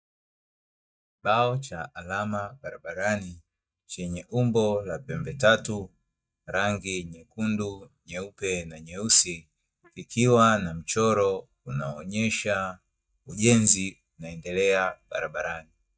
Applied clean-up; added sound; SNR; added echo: neural mask model DeepFilterNet 3.